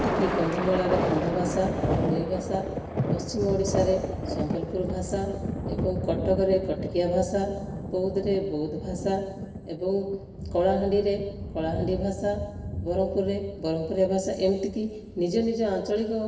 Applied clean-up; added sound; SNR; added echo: none; Thunder; 4 dB; reverberation time 1.4 s.